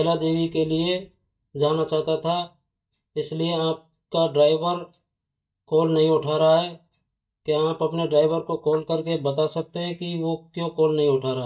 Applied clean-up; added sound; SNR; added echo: neural mask model DeepFilterNet 3.